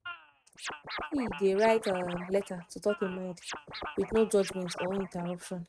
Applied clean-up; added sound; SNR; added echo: neural mask model RNNoise.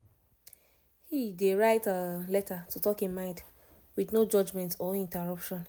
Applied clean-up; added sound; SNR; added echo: none; none; none; none.